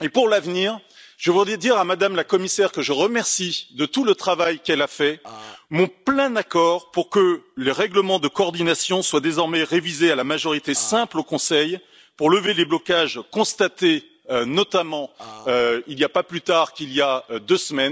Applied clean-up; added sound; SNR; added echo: none; Burping, eructation; 18 dB; none.